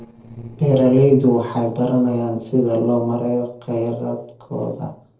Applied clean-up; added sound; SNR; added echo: neural separator model SepFormer DNS4.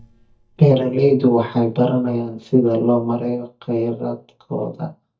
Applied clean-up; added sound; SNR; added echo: neural mask model DeepFilterNet 3.